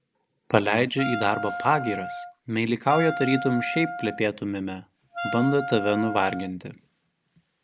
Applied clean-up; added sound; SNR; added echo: none; Wind instrument, woodwind instrument; 7 dB; none.